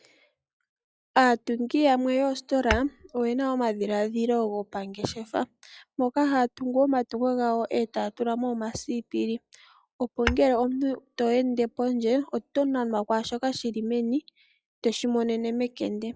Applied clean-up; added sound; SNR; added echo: classical method log-MMSE.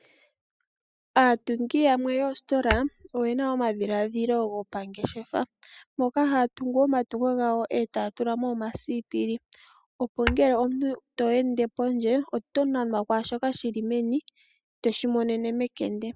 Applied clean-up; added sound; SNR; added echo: classical method spectral subtraction.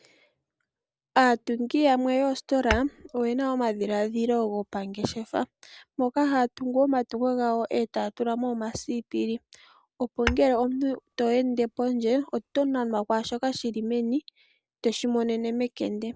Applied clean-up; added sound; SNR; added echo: none; Tap / Hammer / Glass; 12 dB; none.